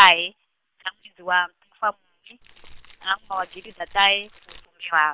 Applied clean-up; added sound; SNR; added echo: neural separator model SepFormer WHAM!.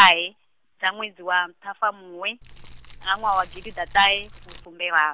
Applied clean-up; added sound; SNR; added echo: none; Fire; 17 dB; none.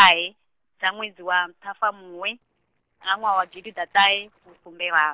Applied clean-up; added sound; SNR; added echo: neural separator model SepFormer DNS4.